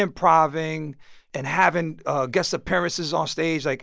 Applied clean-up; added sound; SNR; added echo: none; none; none; none.